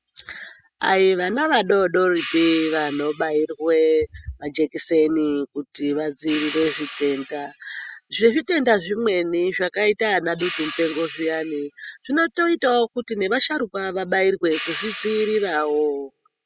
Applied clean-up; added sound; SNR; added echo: classical method spectral subtraction.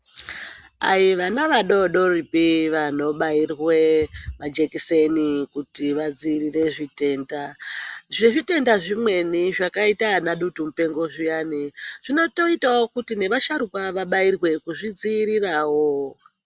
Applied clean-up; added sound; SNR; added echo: none; none; none; none.